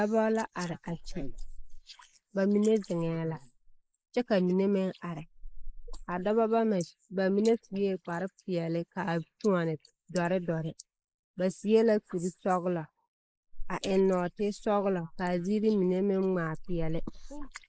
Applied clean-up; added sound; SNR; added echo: neural mask model Resemble Enhance denoiser.